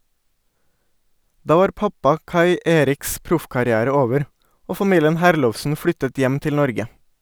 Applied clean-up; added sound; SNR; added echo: none; none; none; none.